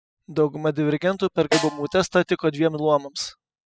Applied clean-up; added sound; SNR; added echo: classical method spectral subtraction.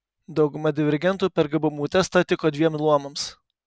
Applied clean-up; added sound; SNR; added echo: none; none; none; none.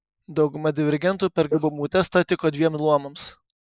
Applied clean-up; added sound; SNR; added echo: neural mask model Resemble Enhance denoiser.